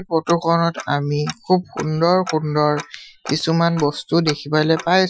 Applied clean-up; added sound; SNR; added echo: classical method Wiener filter.